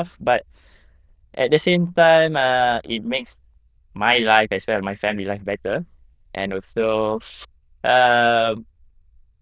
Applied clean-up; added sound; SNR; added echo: neural diffusion model UNIVERSE++.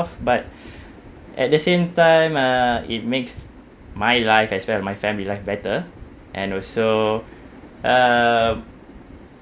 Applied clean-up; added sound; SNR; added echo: none; none; none; none.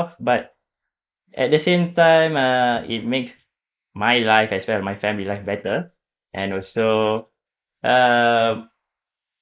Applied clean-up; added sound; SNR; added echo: neural mask model Resemble Enhance denoiser.